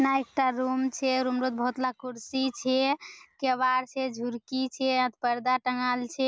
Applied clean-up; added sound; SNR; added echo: none; none; none; none.